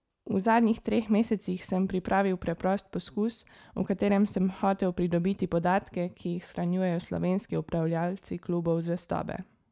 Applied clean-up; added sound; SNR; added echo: none; none; none; none.